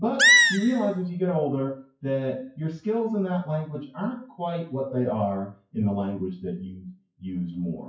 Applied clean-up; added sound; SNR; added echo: classical method WPE with log-MMSE.